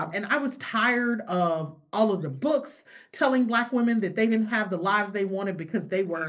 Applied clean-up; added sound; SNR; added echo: neural separator model SepFormer DNS4.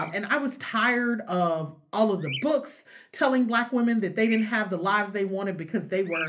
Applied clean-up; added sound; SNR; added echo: none; Bird vocalization, bird call, bird song; 18 dB; reverberation time 0.3 s.